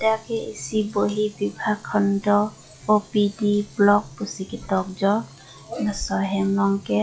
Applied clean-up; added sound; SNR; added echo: classical method log-MMSE.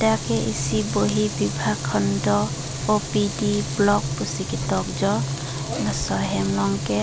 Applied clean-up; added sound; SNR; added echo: none; Frying (food); 4 dB; none.